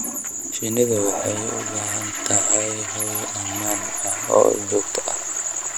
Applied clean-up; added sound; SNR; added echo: none; Toilet flush; 12 dB; none.